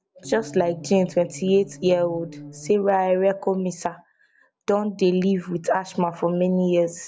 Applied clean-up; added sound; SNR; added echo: none; Musical instrument; 17 dB; none.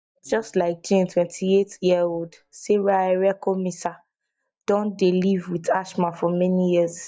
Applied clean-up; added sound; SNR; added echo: neural mask model DeepFilterNet 3.